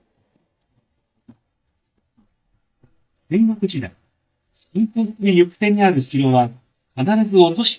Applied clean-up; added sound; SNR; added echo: neural mask model DeepFilterNet 3.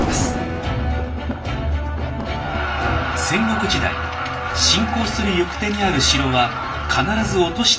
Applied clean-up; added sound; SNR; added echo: none; Thunder; 12 dB; reverberation time 0.3 s.